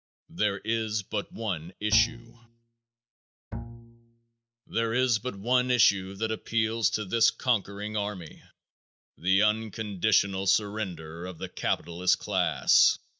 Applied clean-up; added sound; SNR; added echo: none; Bowed string instrument; 10 dB; none.